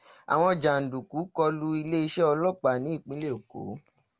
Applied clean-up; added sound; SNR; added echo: none; none; none; none.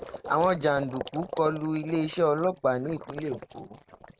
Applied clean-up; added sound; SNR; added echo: neural mask model RNNoise.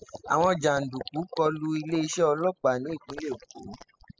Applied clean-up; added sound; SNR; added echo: classical method spectral subtraction.